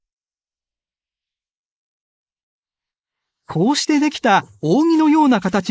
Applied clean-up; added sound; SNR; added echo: neural mask model Resemble Enhance denoiser.